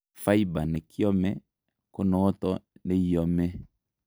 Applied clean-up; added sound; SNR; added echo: none; none; none; none.